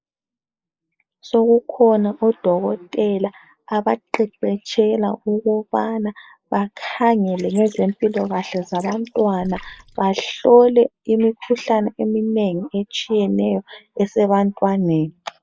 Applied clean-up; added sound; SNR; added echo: neural mask model Resemble Enhance denoiser.